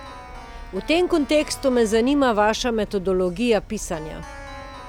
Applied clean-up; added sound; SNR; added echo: none; Keyboard (musical); 15 dB; none.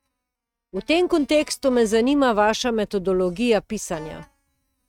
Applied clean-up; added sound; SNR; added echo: neural mask model RNNoise.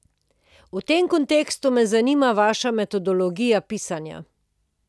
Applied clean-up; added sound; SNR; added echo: none; none; none; none.